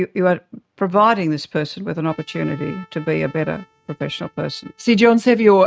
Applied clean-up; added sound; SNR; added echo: neural mask model RNNoise.